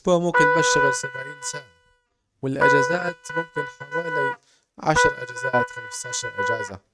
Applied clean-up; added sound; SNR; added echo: neural mask model RNNoise.